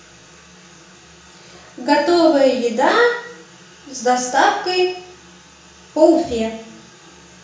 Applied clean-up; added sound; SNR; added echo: none; none; none; reverberation time 0.5 s.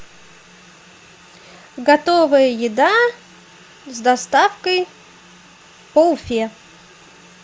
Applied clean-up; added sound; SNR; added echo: none; none; none; none.